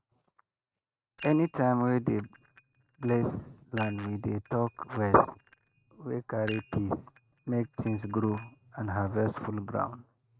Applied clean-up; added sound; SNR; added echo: neural mask model RNNoise.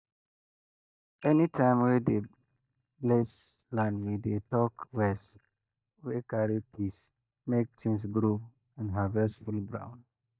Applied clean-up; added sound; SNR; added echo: neural mask model DeepFilterNet 3.